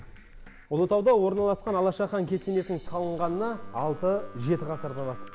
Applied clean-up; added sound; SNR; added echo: none; none; none; none.